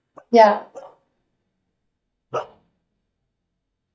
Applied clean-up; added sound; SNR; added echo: neural mask model DeepFilterNet 3.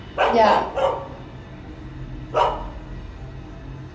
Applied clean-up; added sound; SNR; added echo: none; Bark; -1 dB; reverberation time 0.3 s.